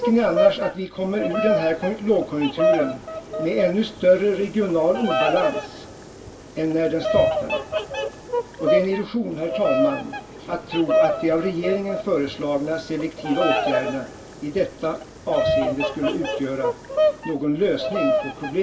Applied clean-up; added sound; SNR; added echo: none; Bird vocalization, bird call, bird song; 2 dB; reverberation time 0.2 s.